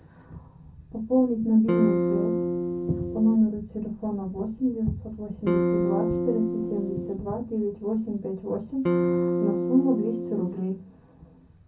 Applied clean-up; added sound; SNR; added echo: none; Electric guitar / Strum; -2 dB; reverberation time 0.3 s.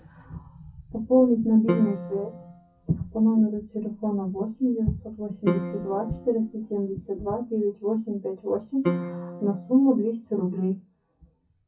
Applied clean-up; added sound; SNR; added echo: classical method WPE with log-MMSE.